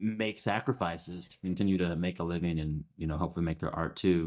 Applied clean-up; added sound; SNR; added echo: neural mask model DeepFilterNet 3.